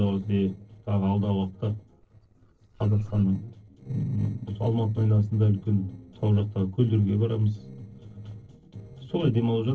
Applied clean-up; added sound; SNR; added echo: neural separator model SepFormer DNS4.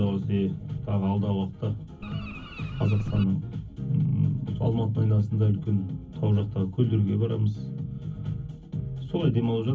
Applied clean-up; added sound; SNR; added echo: none; Bird; 14 dB; reverberation time 0.3 s.